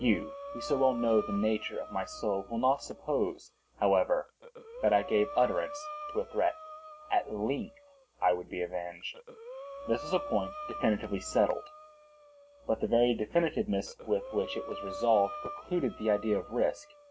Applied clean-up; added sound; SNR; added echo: none; Breathing; 13 dB; none.